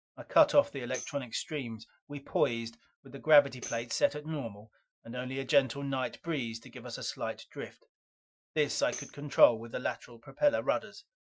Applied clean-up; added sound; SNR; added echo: classical method Wiener filter.